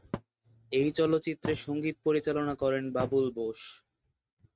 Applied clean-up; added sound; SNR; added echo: neural mask model RNNoise.